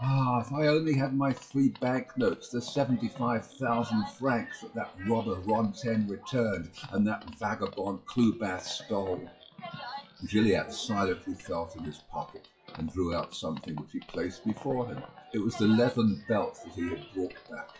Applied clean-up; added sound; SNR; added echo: classical method WPE with log-MMSE.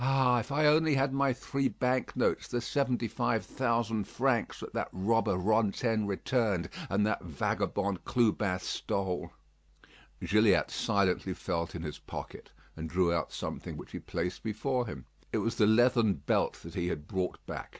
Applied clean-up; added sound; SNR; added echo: none; none; none; none.